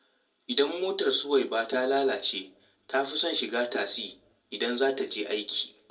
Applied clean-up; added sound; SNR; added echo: none; none; none; reverberation time 0.2 s.